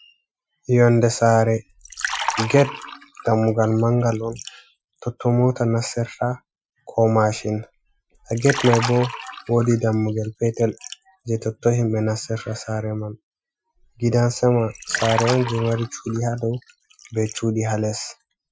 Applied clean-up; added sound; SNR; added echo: classical method Wiener filter.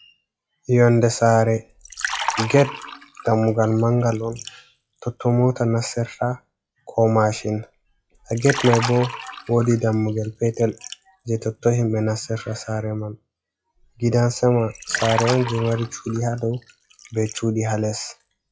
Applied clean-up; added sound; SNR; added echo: classical method log-MMSE.